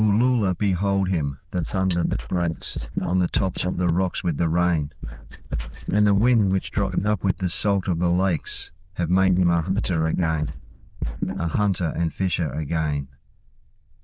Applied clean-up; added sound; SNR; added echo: neural diffusion model UNIVERSE++.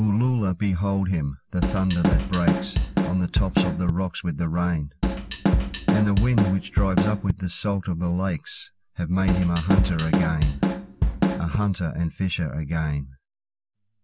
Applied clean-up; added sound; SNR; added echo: none; Drum kit; -2 dB; none.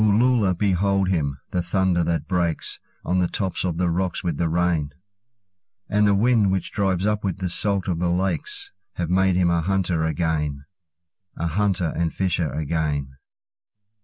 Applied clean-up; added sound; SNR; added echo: none; none; none; none.